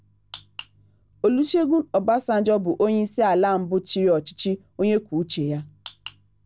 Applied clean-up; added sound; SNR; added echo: none; none; none; none.